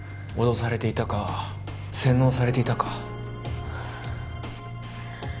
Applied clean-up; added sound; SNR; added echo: none; none; none; none.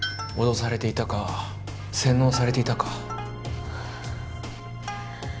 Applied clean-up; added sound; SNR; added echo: none; Plucked string instrument + Tools; 14 dB; none.